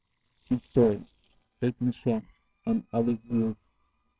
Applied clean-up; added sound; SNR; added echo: neural separator model SepFormer WHAMR!.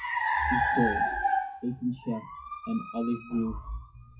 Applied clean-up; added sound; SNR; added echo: classical method WPE with log-MMSE.